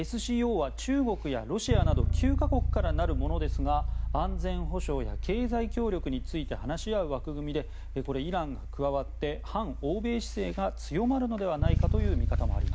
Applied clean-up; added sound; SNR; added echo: none; Bass guitar; -1 dB; none.